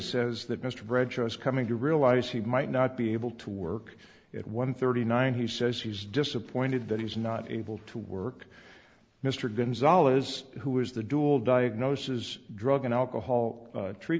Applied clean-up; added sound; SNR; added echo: none; none; none; none.